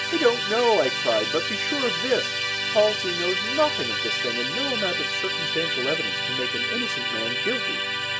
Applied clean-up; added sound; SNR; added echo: none; Musical instrument; 0 dB; none.